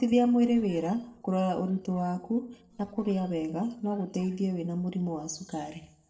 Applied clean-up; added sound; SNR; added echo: neural separator model SepFormer DNS4.